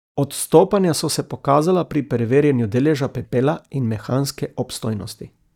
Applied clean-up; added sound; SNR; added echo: neural mask model DeepFilterNet 3.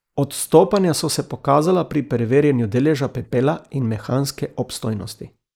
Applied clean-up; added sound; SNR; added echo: neural mask model Resemble Enhance denoiser.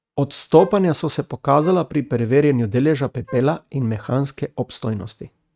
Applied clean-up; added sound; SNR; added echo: neural mask model RNNoise.